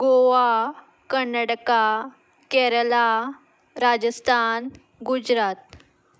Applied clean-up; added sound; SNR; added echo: none; none; none; none.